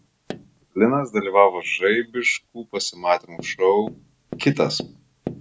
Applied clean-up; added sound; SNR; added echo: none; Tap; 18 dB; none.